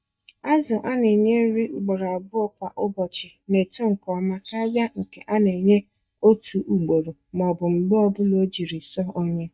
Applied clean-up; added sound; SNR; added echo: neural mask model DeepFilterNet 3.